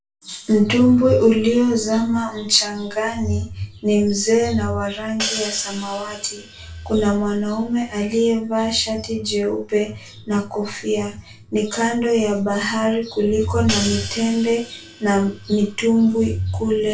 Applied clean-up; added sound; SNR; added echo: none; Hi-hat; 13 dB; reverberation time 0.3 s.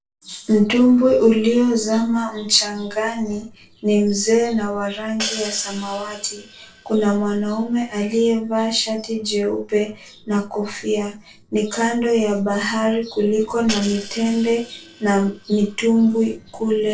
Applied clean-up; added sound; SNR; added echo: neural separator model SepFormer DNS4.